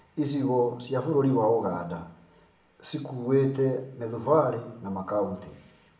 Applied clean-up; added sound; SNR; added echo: none; none; none; reverberation time 0.6 s.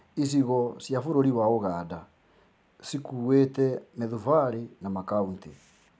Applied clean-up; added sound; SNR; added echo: none; none; none; none.